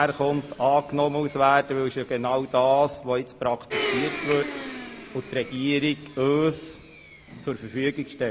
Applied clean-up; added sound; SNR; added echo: none; Domestic sounds, home sounds; 11 dB; none.